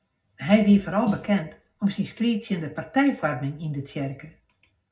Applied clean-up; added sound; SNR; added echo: none; Snare drum; 16 dB; reverberation time 0.4 s.